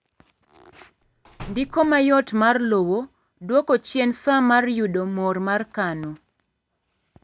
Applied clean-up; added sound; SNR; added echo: none; Slam; 18 dB; none.